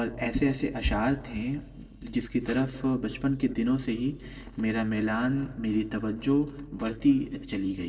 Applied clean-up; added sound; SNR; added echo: neural separator model SepFormer DNS4.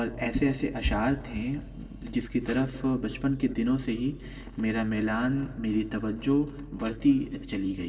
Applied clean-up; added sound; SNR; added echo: none; Whoosh, swoosh, swish; 19 dB; reverberation time 2.7 s.